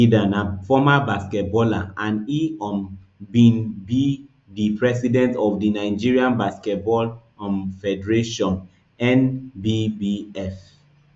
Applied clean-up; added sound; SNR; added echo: none; none; none; none.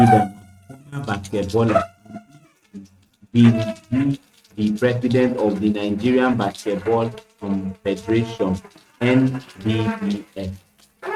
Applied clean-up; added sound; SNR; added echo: neural mask model RNNoise.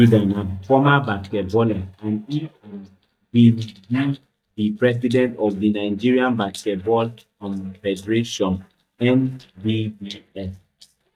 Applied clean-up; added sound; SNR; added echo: neural mask model DeepFilterNet 3.